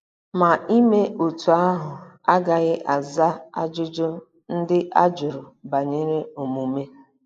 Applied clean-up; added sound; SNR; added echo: neural mask model Resemble Enhance denoiser.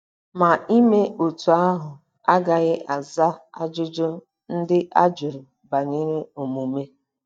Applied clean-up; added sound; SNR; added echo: neural mask model DeepFilterNet 3.